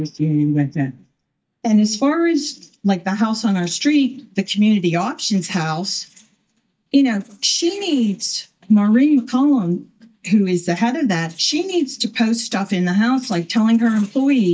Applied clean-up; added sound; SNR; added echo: neural mask model DeepFilterNet 3.